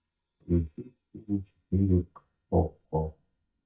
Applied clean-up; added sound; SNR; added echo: neural mask model DeepFilterNet 3.